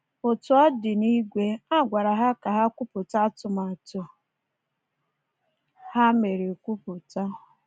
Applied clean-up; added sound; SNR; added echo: none; none; none; none.